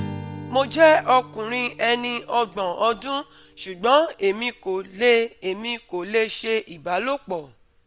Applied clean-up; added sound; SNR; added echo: none; Strum; 19 dB; none.